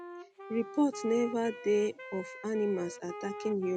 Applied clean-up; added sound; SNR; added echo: none; Wind instrument, woodwind instrument; 13 dB; none.